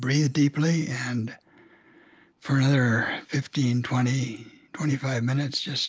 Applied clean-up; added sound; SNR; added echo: none; none; none; none.